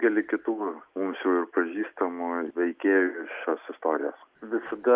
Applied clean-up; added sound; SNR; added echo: none; none; none; none.